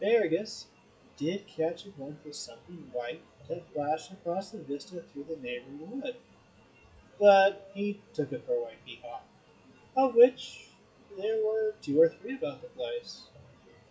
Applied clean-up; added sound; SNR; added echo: classical method WPE with log-MMSE.